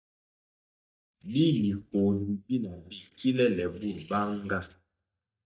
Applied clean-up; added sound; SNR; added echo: neural mask model DeepFilterNet 3.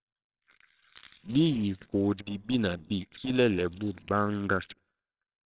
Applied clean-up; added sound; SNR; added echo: neural separator model SepFormer WHAMR!.